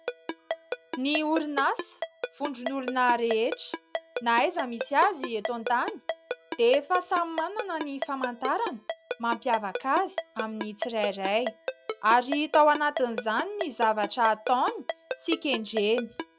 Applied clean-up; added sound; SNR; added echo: none; Ringtone; 8 dB; none.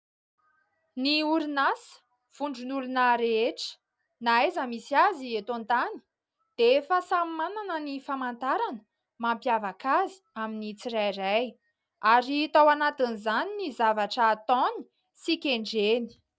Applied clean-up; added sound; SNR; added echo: none; none; none; none.